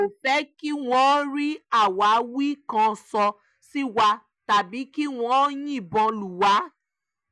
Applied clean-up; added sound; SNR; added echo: none; none; none; none.